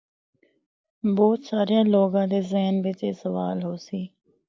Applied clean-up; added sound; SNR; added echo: none; none; none; none.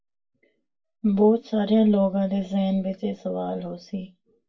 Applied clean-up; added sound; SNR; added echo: none; none; none; reverberation time 0.1 s.